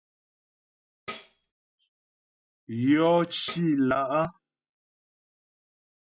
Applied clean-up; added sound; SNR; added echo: classical method spectral subtraction.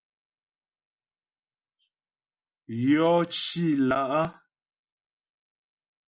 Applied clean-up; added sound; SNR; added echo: none; none; none; none.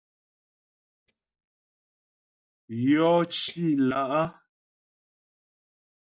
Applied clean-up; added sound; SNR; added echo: neural mask model DeepFilterNet 3.